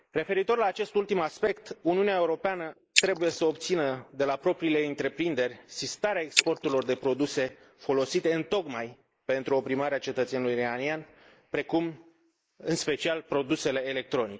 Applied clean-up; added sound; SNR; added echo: neural mask model Resemble Enhance denoiser.